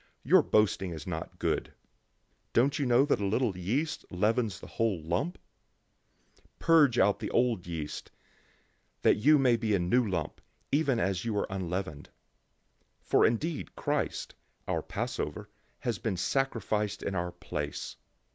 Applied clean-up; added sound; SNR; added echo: none; none; none; none.